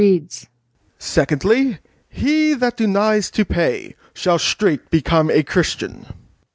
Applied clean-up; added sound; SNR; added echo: none; none; none; none.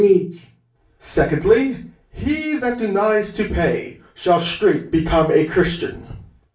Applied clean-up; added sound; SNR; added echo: none; none; none; reverberation time 0.3 s.